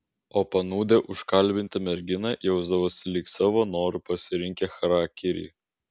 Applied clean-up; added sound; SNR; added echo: none; none; none; none.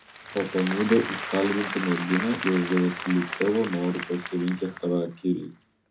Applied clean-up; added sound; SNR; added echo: none; Applause; 8 dB; reverberation time 0.3 s.